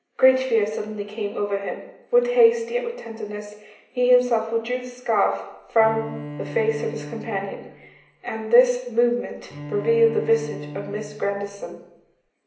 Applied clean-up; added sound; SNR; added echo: none; Bowed string instrument; 13 dB; reverberation time 0.8 s.